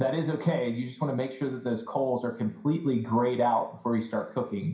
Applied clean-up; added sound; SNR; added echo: none; none; none; reverberation time 0.5 s.